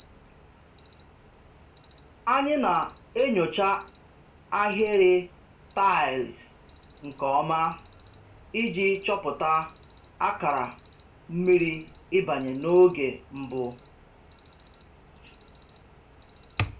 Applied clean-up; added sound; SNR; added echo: none; Alarm; 14 dB; reverberation time 0.3 s.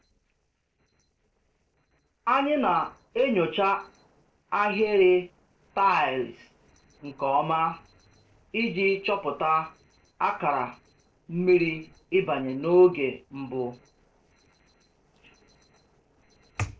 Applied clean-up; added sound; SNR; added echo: neural separator model SepFormer DNS4.